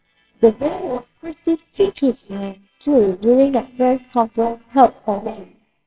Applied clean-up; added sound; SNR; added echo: neural separator model SepFormer WHAMR!.